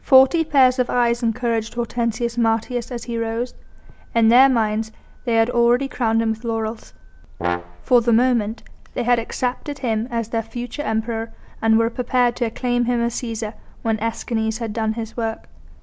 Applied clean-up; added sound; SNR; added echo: none; Brass instrument; 8 dB; none.